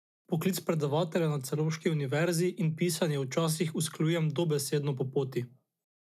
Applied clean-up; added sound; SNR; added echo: none; none; none; none.